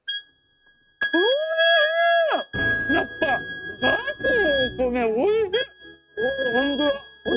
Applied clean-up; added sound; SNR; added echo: neural mask model RNNoise.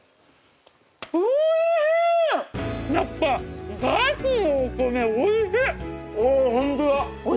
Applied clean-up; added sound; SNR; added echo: none; none; none; none.